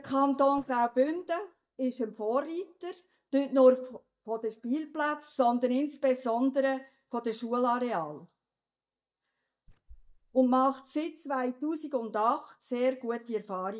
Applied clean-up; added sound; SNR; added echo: neural mask model DeepFilterNet 3.